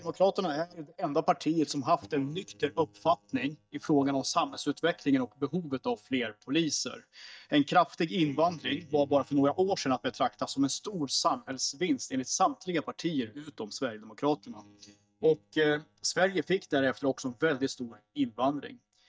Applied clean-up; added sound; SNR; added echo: neural mask model DeepFilterNet 3.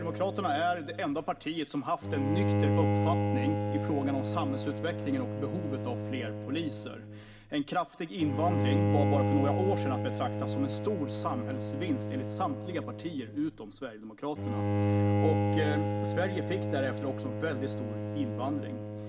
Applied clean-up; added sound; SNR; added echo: none; Bowed string instrument; -2 dB; reverberation time 0.3 s.